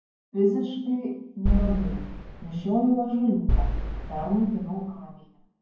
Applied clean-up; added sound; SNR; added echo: none; Boom; 1 dB; reverberation time 0.9 s.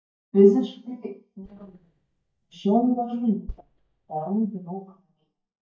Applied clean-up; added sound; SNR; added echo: neural mask model DeepFilterNet 3.